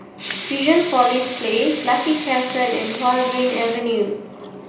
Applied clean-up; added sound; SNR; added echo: none; Sink (filling or washing) / Water tap, faucet / Liquid; 4 dB; reverberation time 0.5 s.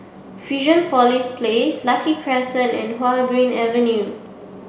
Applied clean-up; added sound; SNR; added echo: none; none; none; none.